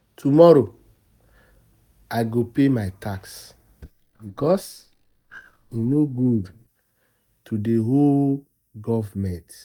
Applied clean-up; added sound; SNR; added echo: neural mask model DeepFilterNet 3.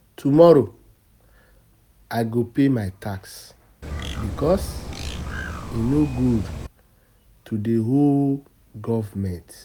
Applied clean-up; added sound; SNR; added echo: none; Bird; 8 dB; none.